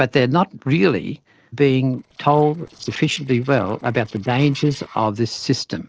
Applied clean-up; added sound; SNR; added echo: neural separator model SepFormer DNS4.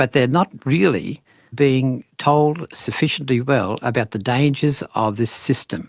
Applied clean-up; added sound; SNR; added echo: none; none; none; none.